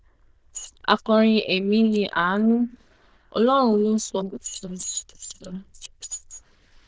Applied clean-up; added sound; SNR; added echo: neural diffusion model UNIVERSE++.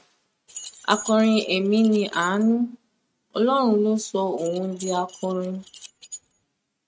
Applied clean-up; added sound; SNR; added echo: neural mask model RNNoise.